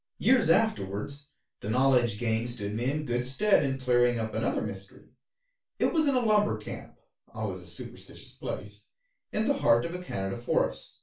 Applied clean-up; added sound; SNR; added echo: none; none; none; reverberation time 0.2 s.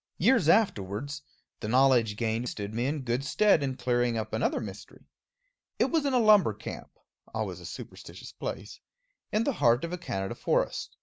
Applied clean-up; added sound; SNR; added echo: none; none; none; none.